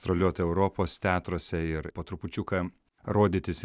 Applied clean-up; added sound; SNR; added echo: none; none; none; none.